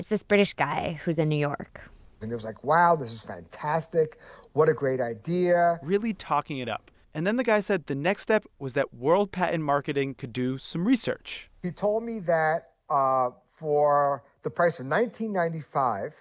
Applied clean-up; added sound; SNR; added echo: none; none; none; none.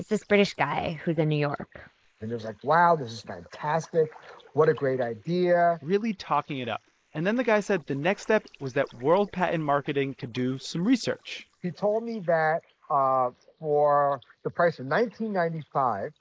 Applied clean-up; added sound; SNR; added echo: neural mask model Resemble Enhance denoiser.